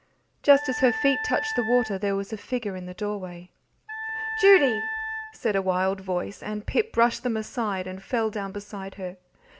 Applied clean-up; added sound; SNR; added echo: none; Wind instrument, woodwind instrument; 7 dB; none.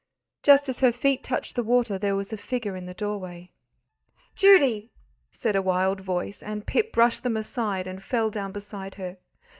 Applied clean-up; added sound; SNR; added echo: neural mask model DeepFilterNet 3.